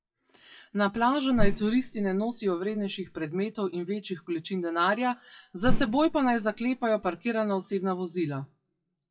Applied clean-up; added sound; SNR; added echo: classical method WPE with log-MMSE.